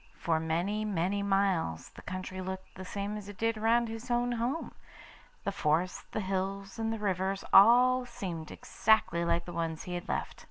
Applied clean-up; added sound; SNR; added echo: none; none; none; none.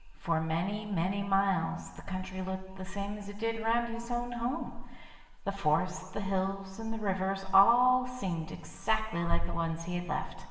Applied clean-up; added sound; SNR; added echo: none; none; none; reverberation time 1.1 s.